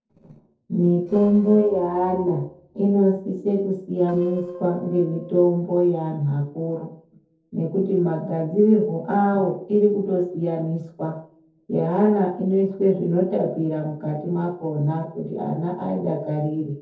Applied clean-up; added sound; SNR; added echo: neural separator model SepFormer DNS4.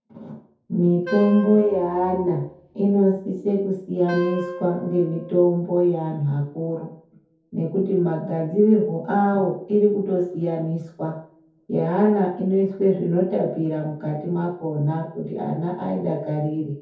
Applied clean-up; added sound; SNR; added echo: none; Wind instrument, woodwind instrument; 13 dB; reverberation time 0.6 s.